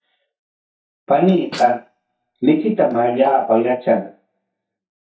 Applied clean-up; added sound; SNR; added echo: neural mask model DeepFilterNet 3.